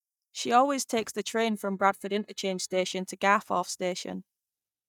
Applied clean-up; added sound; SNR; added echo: neural mask model DeepFilterNet 3.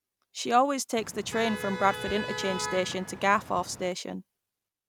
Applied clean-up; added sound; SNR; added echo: none; Motor vehicle (road); 8 dB; none.